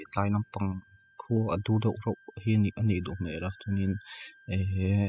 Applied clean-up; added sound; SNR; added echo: classical method spectral subtraction.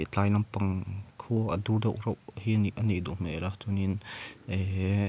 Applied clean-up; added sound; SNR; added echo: none; none; none; none.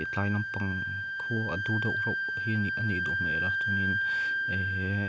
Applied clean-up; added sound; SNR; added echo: none; Wind instrument, woodwind instrument; -2 dB; none.